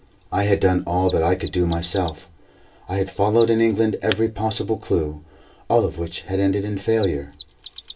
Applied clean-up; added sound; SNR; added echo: none; Mechanisms; 18 dB; reverberation time 0.2 s.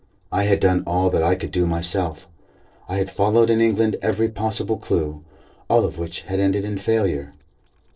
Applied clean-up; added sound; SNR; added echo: neural separator model SepFormer DNS4.